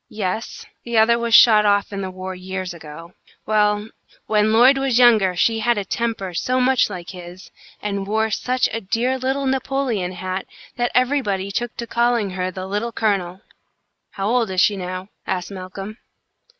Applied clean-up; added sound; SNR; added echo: none; none; none; none.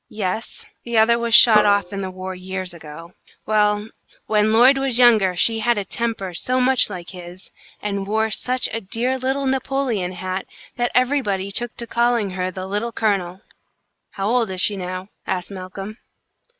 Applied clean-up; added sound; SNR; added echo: none; Drum; 8 dB; none.